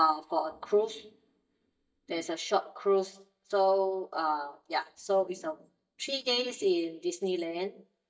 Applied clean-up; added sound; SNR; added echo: neural mask model DeepFilterNet 3.